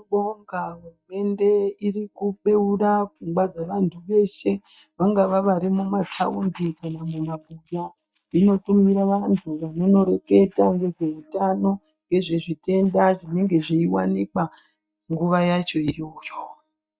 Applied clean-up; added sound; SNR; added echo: neural mask model DeepFilterNet 3.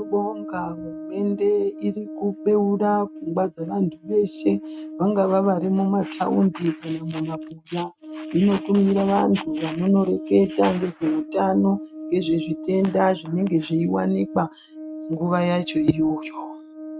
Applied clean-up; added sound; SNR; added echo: neural mask model RNNoise.